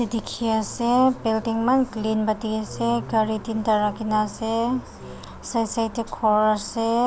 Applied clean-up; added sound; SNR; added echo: none; none; none; none.